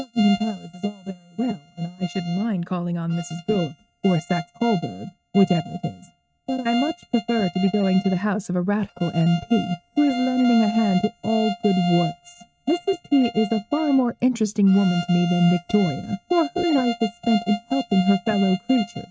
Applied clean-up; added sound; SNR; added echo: neural mask model RNNoise.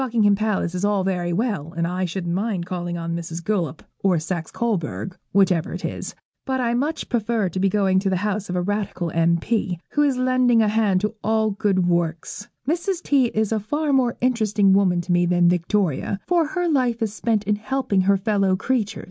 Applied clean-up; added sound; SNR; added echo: none; none; none; none.